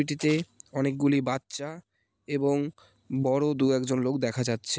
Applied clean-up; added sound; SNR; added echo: none; none; none; none.